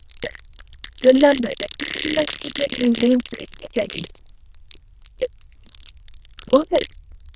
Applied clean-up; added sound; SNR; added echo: neural diffusion model UNIVERSE++.